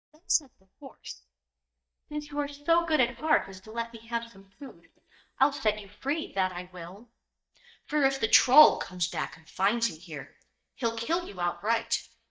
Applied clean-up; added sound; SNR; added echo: neural mask model DeepFilterNet 3.